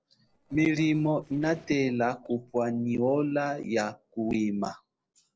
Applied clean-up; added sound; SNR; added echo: neural separator model SepFormer DNS4.